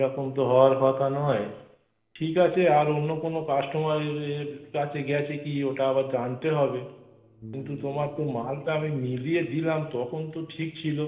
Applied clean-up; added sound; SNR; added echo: neural separator model SepFormer DNS4.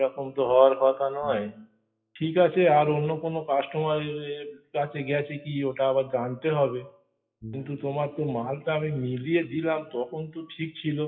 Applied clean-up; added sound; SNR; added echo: classical method WPE with log-MMSE.